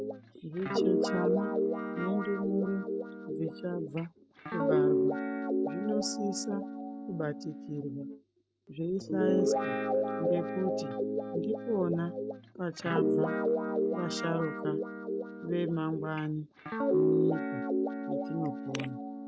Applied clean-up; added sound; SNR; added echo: none; Guitar; -3 dB; none.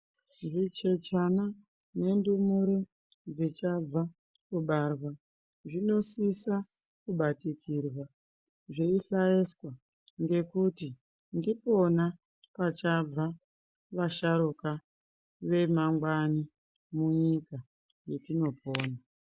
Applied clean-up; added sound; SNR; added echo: none; none; none; none.